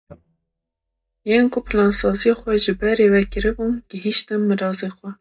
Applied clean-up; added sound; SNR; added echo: neural mask model DeepFilterNet 3.